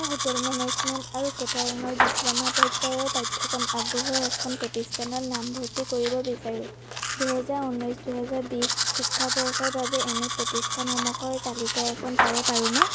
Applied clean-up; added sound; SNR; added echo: none; Domestic sounds, home sounds; -2 dB; none.